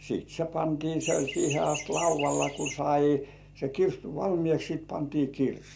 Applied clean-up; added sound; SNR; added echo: none; Chirp, tweet; 8 dB; none.